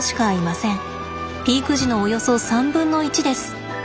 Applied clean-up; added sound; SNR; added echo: none; none; none; none.